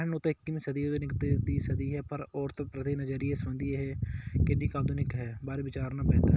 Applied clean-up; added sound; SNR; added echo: none; none; none; none.